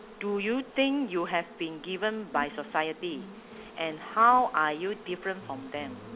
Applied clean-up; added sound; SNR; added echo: none; Insect; 17 dB; none.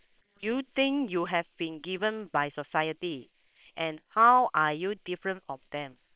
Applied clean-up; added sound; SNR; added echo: neural separator model SepFormer WHAM!.